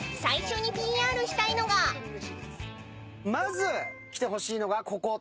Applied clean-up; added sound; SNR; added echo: none; Telephone; 15 dB; none.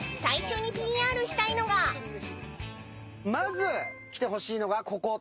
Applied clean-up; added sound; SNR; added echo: none; none; none; none.